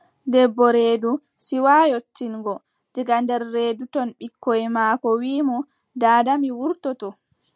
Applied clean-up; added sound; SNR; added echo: none; none; none; none.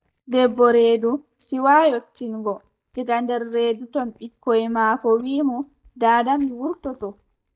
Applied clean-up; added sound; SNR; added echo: neural mask model DeepFilterNet 3.